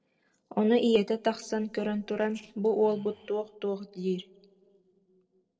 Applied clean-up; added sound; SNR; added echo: neural separator model SepFormer DNS4.